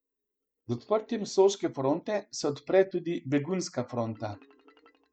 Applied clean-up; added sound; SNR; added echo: neural mask model DeepFilterNet 3.